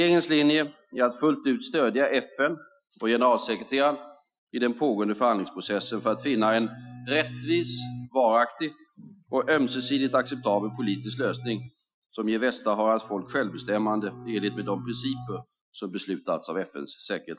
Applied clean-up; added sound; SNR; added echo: classical method Wiener filter.